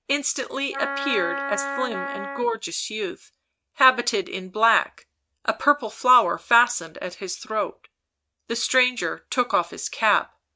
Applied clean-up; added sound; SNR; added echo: neural mask model RNNoise.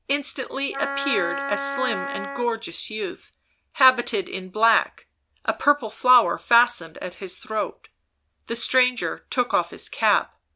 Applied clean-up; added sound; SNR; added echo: none; Wind instrument, woodwind instrument; 5 dB; none.